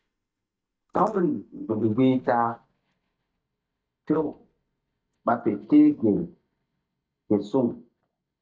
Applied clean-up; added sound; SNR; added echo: neural mask model DeepFilterNet 3.